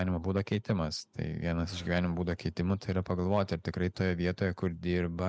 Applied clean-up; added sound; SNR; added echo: none; none; none; none.